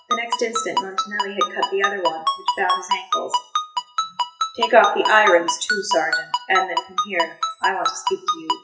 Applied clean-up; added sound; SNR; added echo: classical method WPE with log-MMSE.